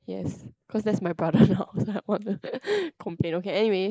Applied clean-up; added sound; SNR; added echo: neural mask model Resemble Enhance denoiser.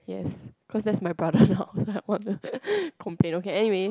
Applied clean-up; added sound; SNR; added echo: none; none; none; none.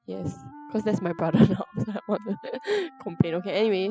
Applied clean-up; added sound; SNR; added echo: classical method spectral subtraction.